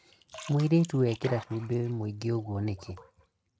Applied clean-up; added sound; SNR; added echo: neural mask model RNNoise.